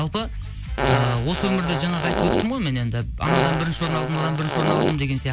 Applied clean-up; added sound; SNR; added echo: none; Fart; 0 dB; none.